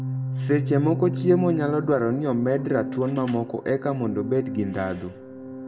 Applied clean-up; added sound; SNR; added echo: none; Organ; 7 dB; reverberation time 1.0 s.